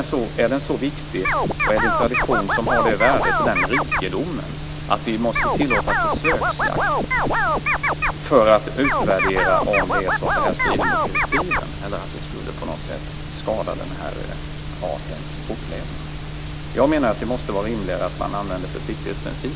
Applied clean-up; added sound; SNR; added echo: none; Scratching (performance technique); -2 dB; none.